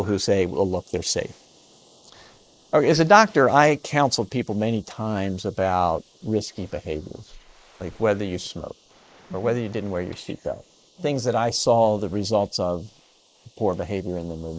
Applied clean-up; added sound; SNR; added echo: neural mask model Resemble Enhance denoiser.